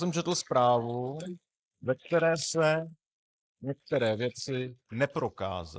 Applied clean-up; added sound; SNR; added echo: neural mask model Resemble Enhance denoiser.